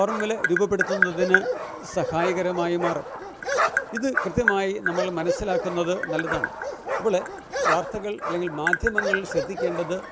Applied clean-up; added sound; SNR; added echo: none; Bark + Tap; 0 dB; none.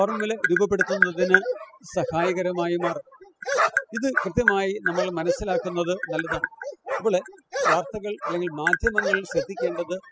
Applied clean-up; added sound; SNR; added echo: classical method spectral subtraction.